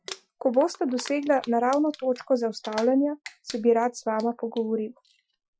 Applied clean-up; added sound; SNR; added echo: classical method Wiener filter.